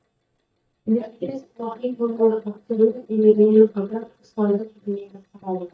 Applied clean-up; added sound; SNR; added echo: neural mask model DeepFilterNet 3.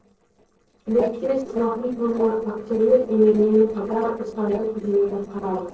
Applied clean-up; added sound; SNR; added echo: neural separator model SepFormer DNS4.